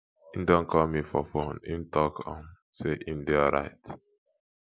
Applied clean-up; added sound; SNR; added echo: none; none; none; none.